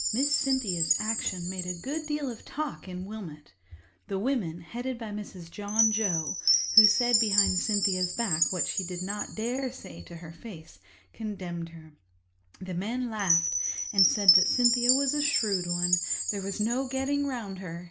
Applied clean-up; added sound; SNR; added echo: none; Chime; -2 dB; none.